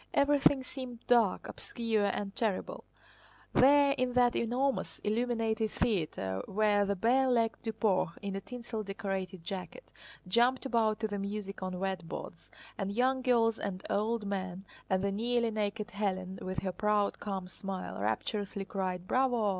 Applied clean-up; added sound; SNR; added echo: none; none; none; none.